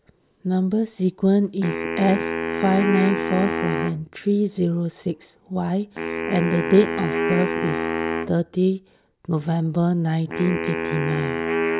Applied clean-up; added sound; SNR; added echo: none; Wind instrument, woodwind instrument; 4 dB; none.